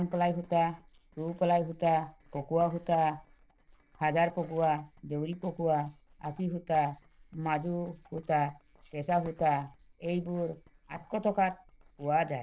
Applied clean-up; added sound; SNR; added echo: neural separator model SepFormer DNS4.